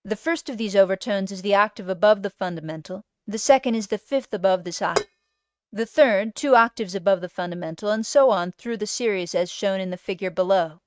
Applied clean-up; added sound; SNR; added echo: neural mask model RNNoise.